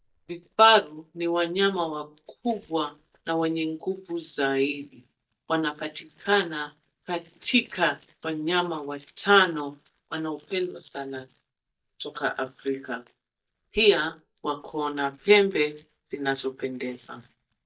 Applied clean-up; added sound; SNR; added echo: neural mask model DeepFilterNet 3.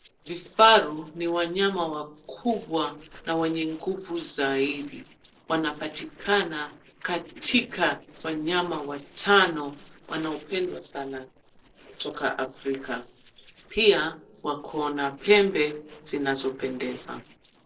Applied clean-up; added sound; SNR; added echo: neural separator model SepFormer DNS4.